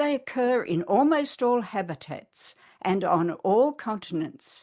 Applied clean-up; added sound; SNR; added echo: none; none; none; none.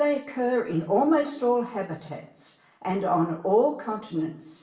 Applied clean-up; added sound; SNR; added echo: none; none; none; reverberation time 0.8 s.